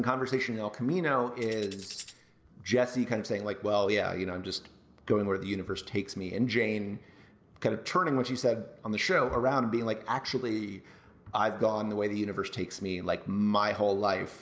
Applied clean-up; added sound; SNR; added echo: none; Tambourine; 18 dB; none.